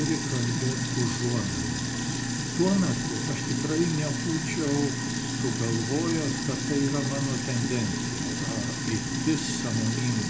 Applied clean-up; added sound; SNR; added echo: none; Sink (filling or washing); 0 dB; reverberation time 0.3 s.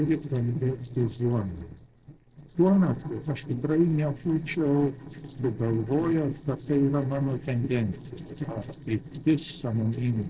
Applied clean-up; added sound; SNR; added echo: neural separator model SepFormer DNS4.